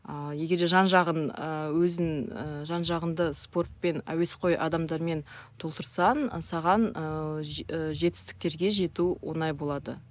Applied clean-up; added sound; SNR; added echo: none; none; none; none.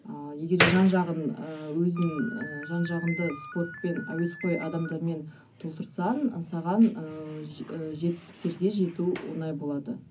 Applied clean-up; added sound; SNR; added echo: none; Slam; 9 dB; reverberation time 0.4 s.